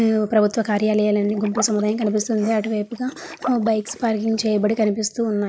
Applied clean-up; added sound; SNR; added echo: neural mask model Resemble Enhance denoiser.